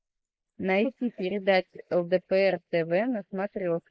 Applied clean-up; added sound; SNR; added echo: neural mask model Resemble Enhance denoiser.